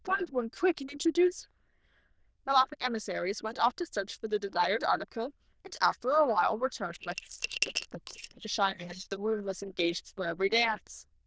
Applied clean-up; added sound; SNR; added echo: neural diffusion model UNIVERSE++.